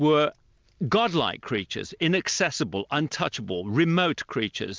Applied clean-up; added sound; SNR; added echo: none; none; none; none.